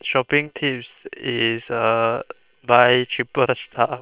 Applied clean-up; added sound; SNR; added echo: neural separator model SepFormer WHAM!.